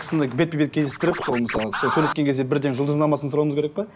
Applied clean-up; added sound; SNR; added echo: none; Scratching (performance technique); 5 dB; none.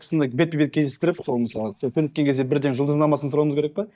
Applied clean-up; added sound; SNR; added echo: neural mask model DeepFilterNet 3.